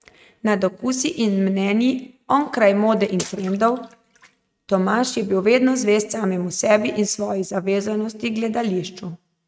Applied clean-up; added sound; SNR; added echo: neural mask model RNNoise.